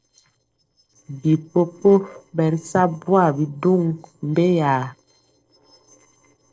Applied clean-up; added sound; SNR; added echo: neural separator model SepFormer DNS4.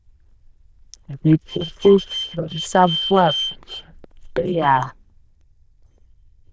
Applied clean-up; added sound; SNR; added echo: neural diffusion model UNIVERSE++.